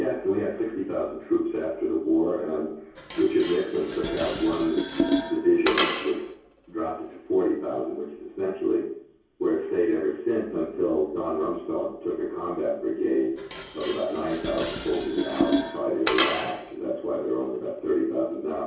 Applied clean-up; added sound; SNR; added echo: none; Dishes, pots, and pans; 7 dB; reverberation time 0.6 s.